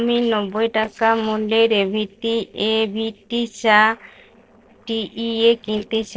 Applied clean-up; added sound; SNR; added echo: neural separator model SepFormer DNS4.